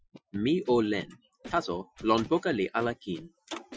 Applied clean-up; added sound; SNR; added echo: classical method Wiener filter.